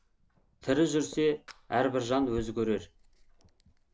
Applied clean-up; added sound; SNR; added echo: none; Fire; 19 dB; none.